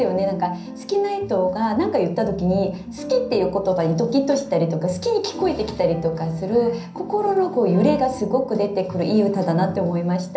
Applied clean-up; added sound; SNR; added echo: none; none; none; reverberation time 0.6 s.